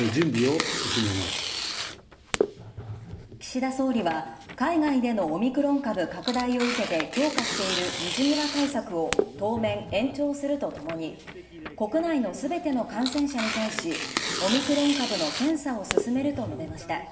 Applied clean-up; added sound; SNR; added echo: none; Tearing; 6 dB; reverberation time 1.1 s.